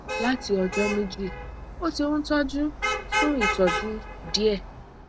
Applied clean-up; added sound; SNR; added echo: none; Traffic noise, roadway noise / Vehicle horn, car horn, honking; 4 dB; none.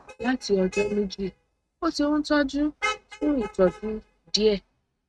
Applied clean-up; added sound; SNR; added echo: neural mask model RNNoise.